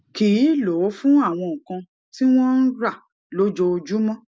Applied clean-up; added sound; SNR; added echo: none; none; none; none.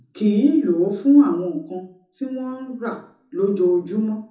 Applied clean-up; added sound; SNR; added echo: none; none; none; reverberation time 0.6 s.